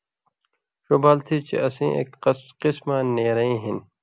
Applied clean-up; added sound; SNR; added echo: none; none; none; none.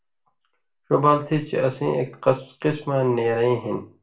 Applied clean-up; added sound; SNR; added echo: none; none; none; reverberation time 0.3 s.